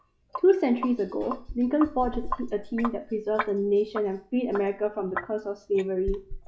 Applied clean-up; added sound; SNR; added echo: classical method log-MMSE.